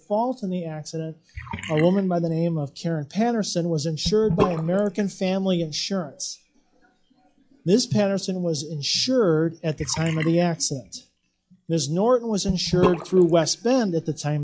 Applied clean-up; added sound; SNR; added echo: classical method log-MMSE.